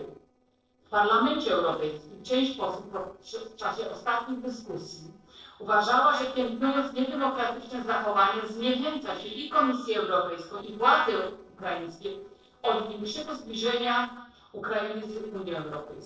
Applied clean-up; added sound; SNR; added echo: neural separator model SepFormer DNS4.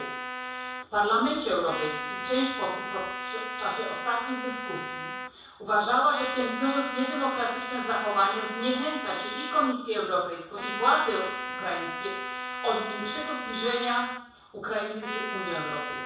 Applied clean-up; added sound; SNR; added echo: none; Trumpet; 6 dB; reverberation time 0.7 s.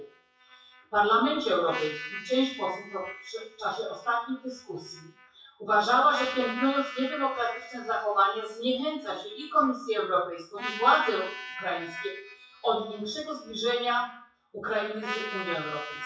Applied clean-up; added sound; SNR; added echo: classical method WPE with log-MMSE.